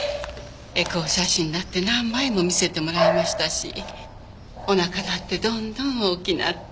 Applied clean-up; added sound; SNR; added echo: none; Bark / Bird vocalization, bird call, bird song; 6 dB; none.